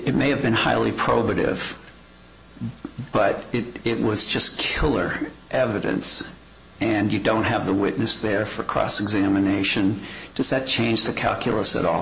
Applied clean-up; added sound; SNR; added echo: none; none; none; none.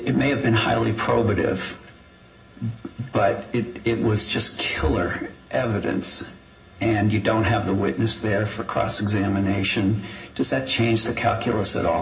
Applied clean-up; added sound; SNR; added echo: none; none; none; reverberation time 0.4 s.